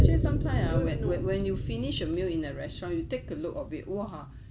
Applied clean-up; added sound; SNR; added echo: none; Boom; -3 dB; none.